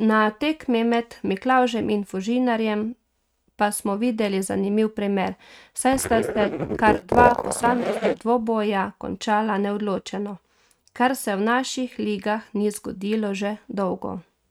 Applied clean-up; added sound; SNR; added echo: neural mask model RNNoise.